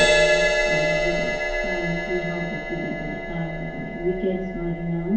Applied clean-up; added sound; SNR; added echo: none; Crash cymbal; -5 dB; reverberation time 2.4 s.